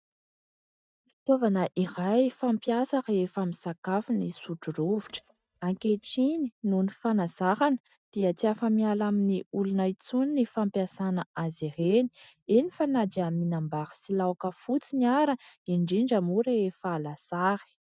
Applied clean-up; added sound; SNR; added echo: neural mask model DeepFilterNet 3.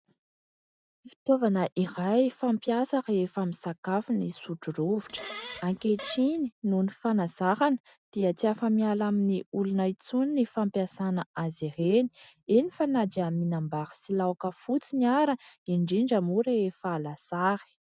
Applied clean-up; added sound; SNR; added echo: none; Fart; 14 dB; none.